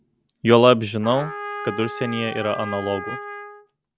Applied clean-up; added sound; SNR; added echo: none; Trumpet; 12 dB; none.